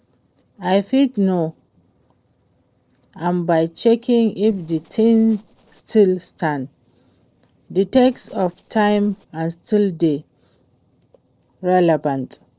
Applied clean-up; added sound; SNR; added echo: neural separator model SepFormer DNS4.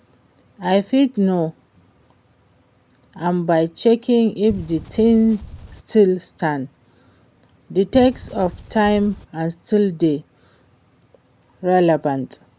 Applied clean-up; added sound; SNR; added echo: none; Wind; 15 dB; none.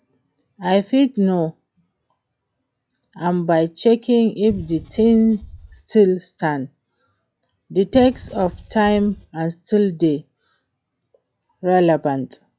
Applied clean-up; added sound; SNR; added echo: classical method log-MMSE.